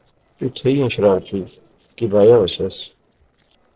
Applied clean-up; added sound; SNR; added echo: neural separator model SepFormer DNS4.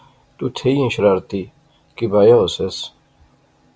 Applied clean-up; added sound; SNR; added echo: none; none; none; none.